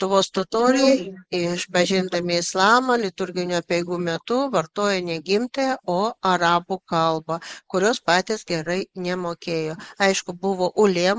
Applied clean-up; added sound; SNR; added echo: neural mask model Resemble Enhance denoiser.